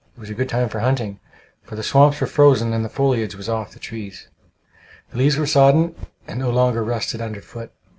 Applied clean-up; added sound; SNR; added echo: none; none; none; none.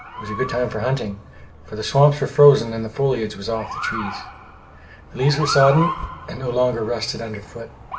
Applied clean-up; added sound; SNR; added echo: none; Motor vehicle (road) / Siren; 11 dB; reverberation time 0.8 s.